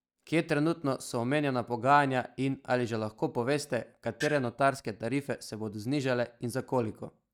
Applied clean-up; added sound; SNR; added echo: neural mask model DeepFilterNet 3.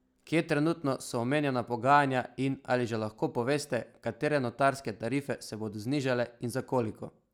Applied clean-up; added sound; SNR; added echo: none; none; none; none.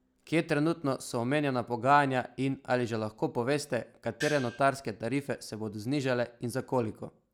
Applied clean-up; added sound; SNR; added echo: none; Gong; 9 dB; none.